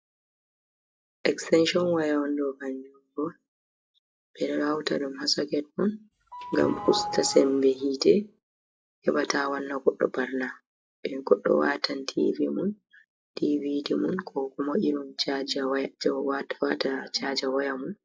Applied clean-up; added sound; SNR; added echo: classical method log-MMSE.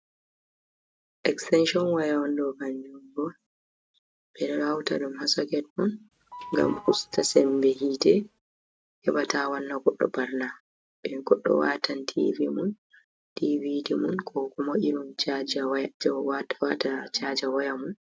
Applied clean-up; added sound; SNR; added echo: neural mask model RNNoise.